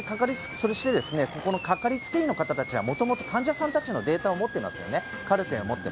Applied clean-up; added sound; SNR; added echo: none; Animal; 13 dB; none.